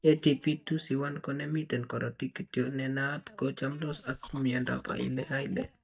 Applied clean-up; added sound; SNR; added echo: neural mask model DeepFilterNet 3.